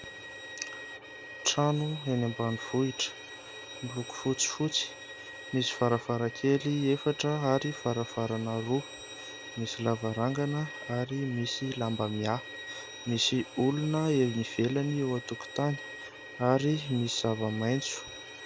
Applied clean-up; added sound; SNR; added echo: none; Bowed string instrument; 13 dB; none.